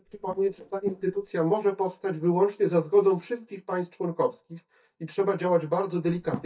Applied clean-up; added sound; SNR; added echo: neural mask model DeepFilterNet 3.